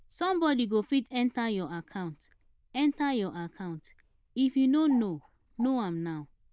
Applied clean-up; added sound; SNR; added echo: neural diffusion model UNIVERSE++.